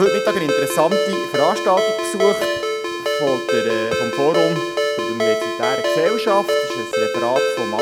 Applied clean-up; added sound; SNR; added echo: none; Ringtone; -1 dB; none.